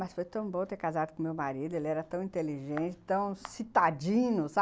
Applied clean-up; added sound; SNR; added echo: none; none; none; none.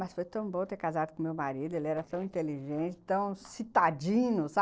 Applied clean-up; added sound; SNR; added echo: neural separator model SepFormer DNS4.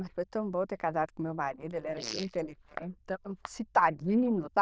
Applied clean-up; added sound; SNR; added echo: neural diffusion model UNIVERSE++.